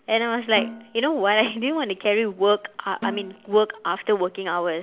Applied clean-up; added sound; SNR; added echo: none; Snare drum; 15 dB; none.